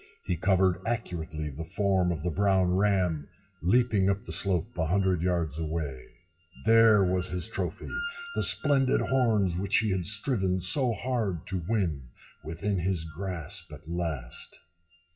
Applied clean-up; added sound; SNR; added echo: classical method WPE with log-MMSE.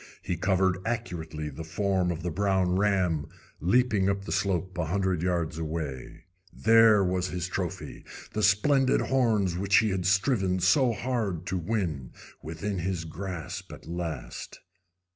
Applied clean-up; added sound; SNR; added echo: none; none; none; none.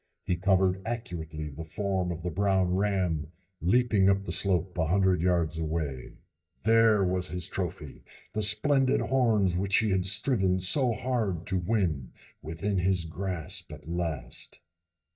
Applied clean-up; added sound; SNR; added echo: neural mask model DeepFilterNet 3.